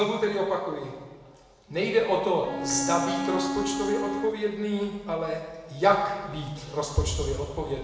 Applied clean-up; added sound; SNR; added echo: none; Bowed string instrument; 3 dB; reverberation time 1.2 s.